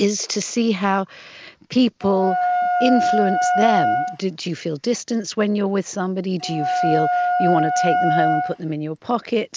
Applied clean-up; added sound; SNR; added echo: none; Wind instrument, woodwind instrument; -1 dB; none.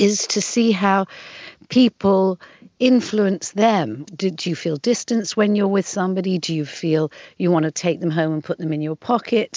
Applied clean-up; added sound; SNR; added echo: none; none; none; none.